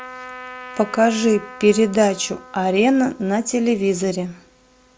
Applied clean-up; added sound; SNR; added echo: none; Trumpet; 19 dB; none.